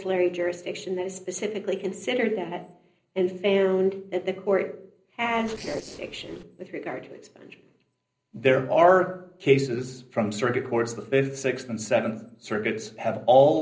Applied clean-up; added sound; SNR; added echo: neural separator model SepFormer DNS4.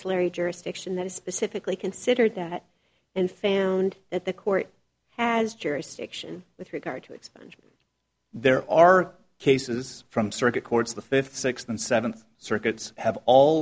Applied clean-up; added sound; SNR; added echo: none; none; none; none.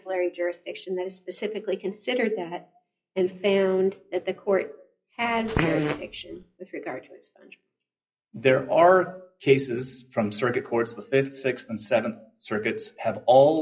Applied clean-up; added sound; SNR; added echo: classical method WPE with log-MMSE.